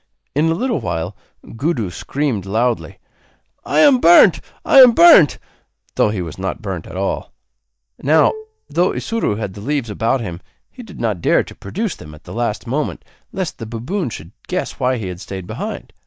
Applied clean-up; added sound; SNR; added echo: neural mask model DeepFilterNet 3.